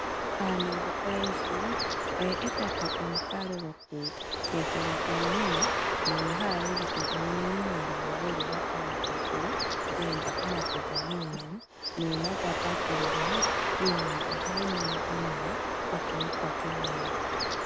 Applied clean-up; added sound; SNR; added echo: none; Bird; -5 dB; none.